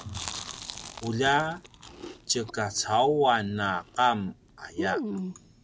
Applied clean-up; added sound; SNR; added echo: none; Chewing, mastication; 11 dB; none.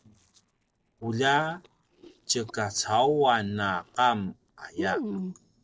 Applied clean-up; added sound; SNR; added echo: neural separator model SepFormer DNS4.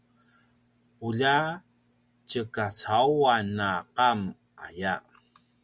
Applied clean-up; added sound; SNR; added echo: none; none; none; none.